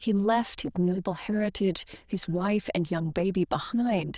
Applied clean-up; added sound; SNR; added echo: neural diffusion model UNIVERSE++.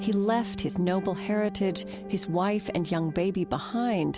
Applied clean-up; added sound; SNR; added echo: none; Bass guitar; 12 dB; none.